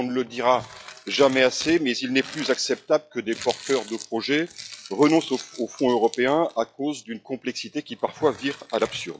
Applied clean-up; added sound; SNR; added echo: classical method log-MMSE.